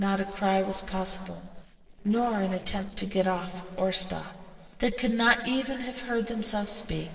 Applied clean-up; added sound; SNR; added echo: neural separator model SepFormer DNS4.